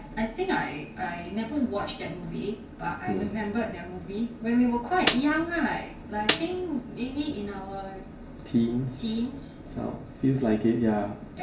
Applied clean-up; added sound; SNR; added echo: none; Snare drum; 3 dB; reverberation time 0.9 s.